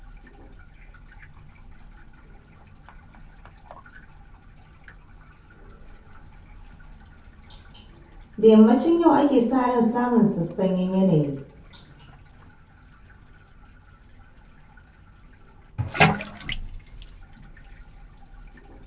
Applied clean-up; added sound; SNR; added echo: none; Bathtub (filling or washing); 10 dB; reverberation time 0.6 s.